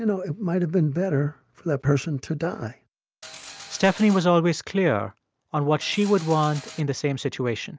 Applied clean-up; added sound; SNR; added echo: none; Mechanisms; 17 dB; none.